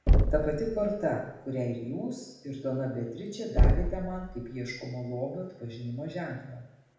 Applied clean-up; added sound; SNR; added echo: none; Knock; -3 dB; reverberation time 0.9 s.